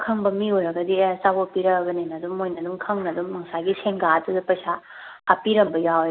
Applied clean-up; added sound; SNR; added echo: none; none; none; none.